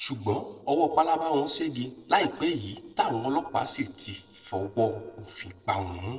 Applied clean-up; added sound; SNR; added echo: neural separator model SepFormer DNS4.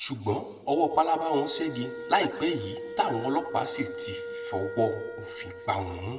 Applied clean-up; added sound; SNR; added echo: none; Wind instrument, woodwind instrument; 9 dB; reverberation time 1.4 s.